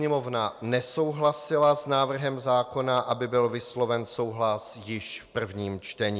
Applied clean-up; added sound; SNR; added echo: none; none; none; none.